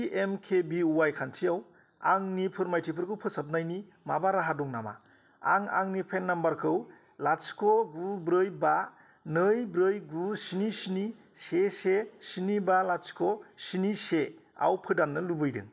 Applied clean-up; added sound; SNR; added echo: none; none; none; none.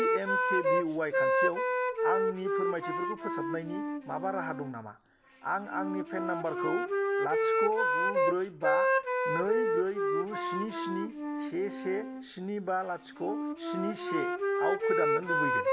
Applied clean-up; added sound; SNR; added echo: none; Wind instrument, woodwind instrument; -5 dB; none.